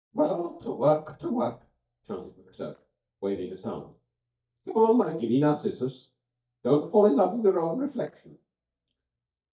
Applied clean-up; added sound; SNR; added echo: neural mask model DeepFilterNet 3.